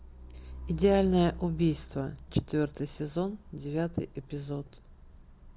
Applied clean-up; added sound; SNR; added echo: none; Truck; 14 dB; none.